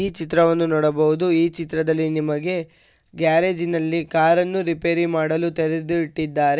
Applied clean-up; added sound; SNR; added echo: none; none; none; none.